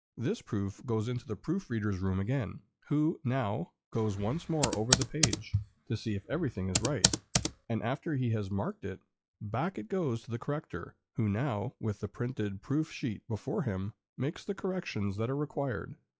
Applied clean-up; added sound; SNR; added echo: classical method log-MMSE.